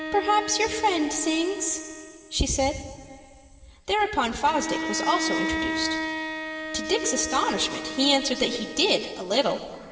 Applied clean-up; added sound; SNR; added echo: none; Bowed string instrument; 7 dB; reverberation time 2.8 s.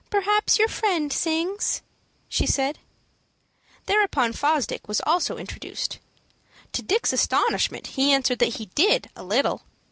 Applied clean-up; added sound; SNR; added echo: none; none; none; none.